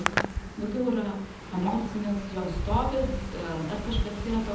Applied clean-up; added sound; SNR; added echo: none; Hands; 2 dB; reverberation time 1.0 s.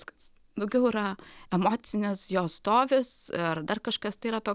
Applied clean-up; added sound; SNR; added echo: none; none; none; none.